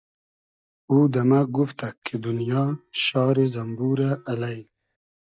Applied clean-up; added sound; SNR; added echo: neural mask model DeepFilterNet 3.